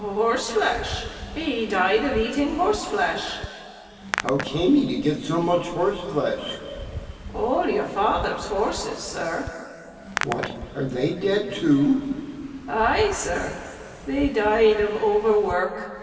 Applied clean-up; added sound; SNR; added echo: none; Hands; 14 dB; reverberation time 2.5 s.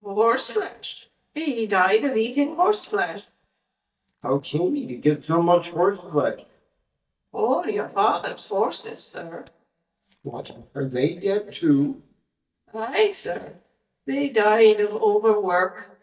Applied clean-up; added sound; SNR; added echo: neural mask model DeepFilterNet 3.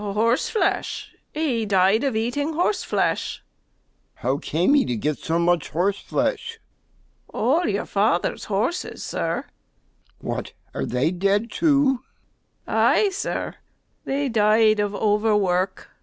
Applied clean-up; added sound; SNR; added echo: none; none; none; none.